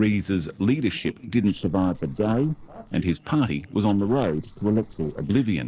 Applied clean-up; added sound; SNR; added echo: neural separator model SepFormer DNS4.